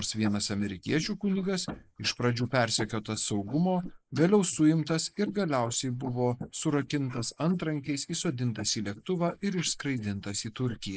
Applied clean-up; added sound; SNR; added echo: neural mask model Resemble Enhance denoiser.